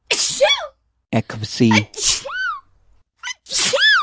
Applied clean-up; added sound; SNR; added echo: none; Sneeze; -4 dB; none.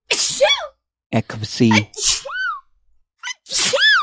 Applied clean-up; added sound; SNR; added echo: classical method log-MMSE.